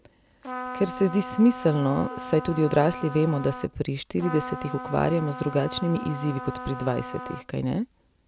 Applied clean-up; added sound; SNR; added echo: none; Trumpet; 11 dB; none.